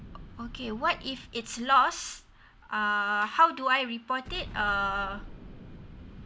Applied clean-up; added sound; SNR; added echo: none; Explosion; 16 dB; none.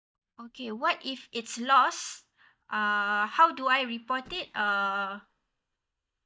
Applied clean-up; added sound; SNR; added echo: neural mask model DeepFilterNet 3.